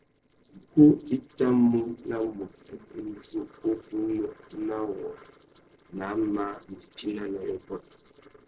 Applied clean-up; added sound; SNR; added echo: neural separator model SepFormer DNS4.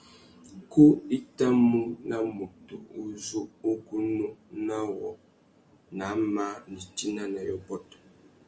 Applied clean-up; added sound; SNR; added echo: none; none; none; none.